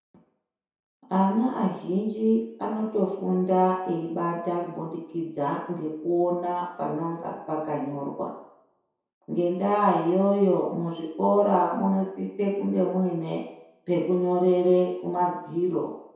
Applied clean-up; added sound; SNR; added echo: none; none; none; reverberation time 0.7 s.